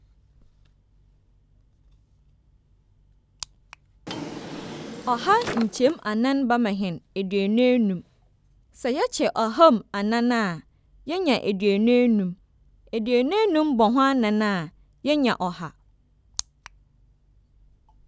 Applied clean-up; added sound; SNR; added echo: none; Drawer open or close; 12 dB; none.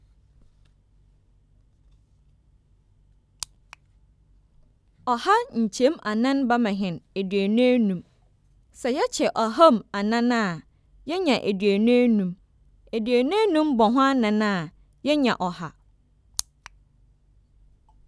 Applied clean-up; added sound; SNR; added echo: none; none; none; none.